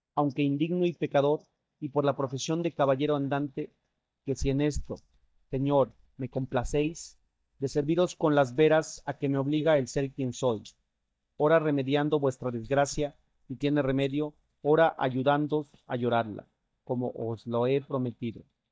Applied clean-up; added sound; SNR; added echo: neural mask model DeepFilterNet 3.